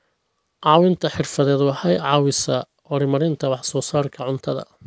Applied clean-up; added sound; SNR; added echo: none; none; none; none.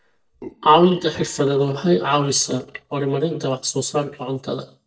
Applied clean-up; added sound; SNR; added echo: neural mask model DeepFilterNet 3.